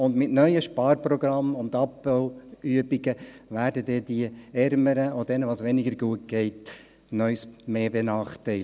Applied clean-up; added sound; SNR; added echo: none; none; none; none.